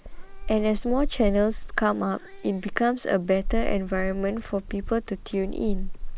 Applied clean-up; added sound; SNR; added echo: none; Meow / Purr; 4 dB; none.